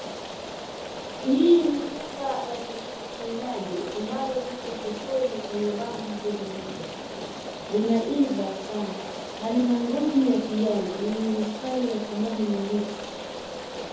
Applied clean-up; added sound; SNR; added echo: none; Rain; 8 dB; reverberation time 0.9 s.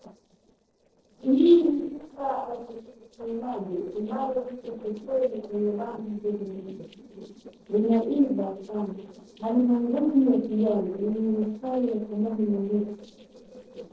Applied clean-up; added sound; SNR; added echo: neural separator model SepFormer DNS4.